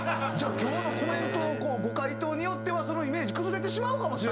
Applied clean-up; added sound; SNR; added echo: none; Bowed string instrument; 5 dB; none.